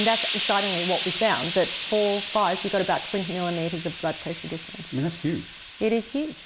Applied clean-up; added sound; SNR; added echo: none; Hiss; 6 dB; none.